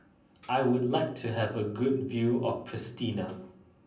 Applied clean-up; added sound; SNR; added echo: none; Tambourine; 16 dB; reverberation time 0.6 s.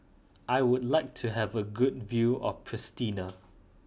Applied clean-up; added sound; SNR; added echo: none; none; none; none.